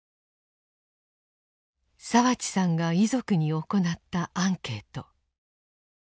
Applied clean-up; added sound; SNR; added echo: none; none; none; none.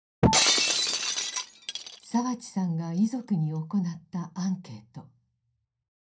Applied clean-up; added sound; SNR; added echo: none; Shatter; -4 dB; reverberation time 0.3 s.